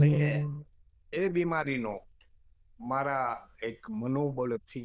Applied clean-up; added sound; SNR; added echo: neural diffusion model UNIVERSE++.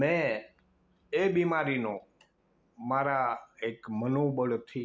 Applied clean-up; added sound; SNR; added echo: none; none; none; none.